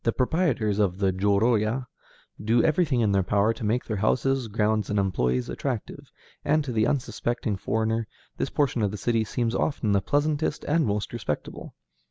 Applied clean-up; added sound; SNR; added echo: none; none; none; none.